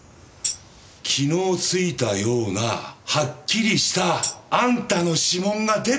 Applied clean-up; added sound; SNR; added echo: neural mask model Resemble Enhance denoiser.